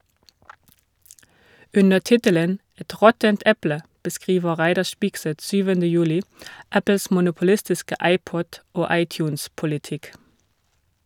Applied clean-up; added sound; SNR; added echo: none; none; none; none.